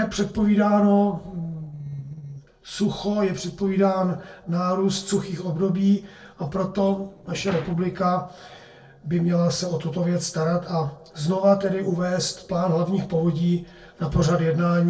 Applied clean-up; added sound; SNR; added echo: neural separator model SepFormer DNS4.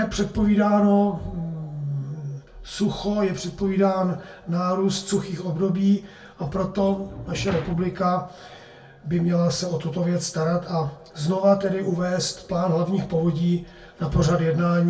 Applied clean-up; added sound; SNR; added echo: none; Sliding door; 14 dB; reverberation time 0.3 s.